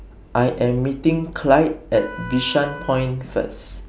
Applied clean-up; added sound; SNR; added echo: none; Wind instrument, woodwind instrument; 17 dB; none.